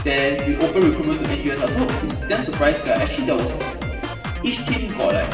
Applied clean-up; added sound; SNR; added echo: none; Drum kit; 6 dB; reverberation time 2.4 s.